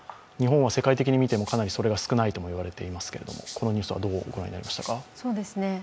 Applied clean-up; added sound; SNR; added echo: none; Rattle (instrument); 18 dB; none.